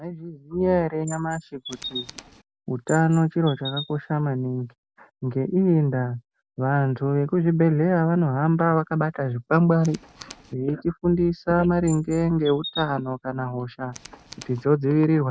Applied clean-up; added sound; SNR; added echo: none; Tools + Chirp, tweet; 16 dB; none.